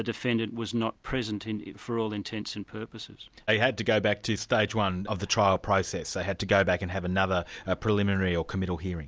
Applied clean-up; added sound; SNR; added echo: none; none; none; none.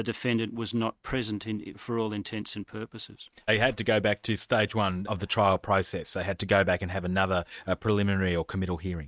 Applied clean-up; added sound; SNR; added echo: neural mask model RNNoise.